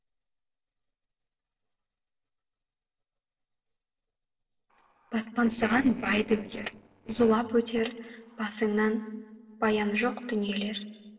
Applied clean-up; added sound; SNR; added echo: neural separator model SepFormer DNS4.